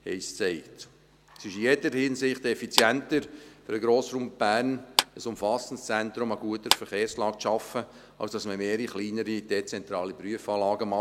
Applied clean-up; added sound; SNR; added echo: none; Clapping; 3 dB; none.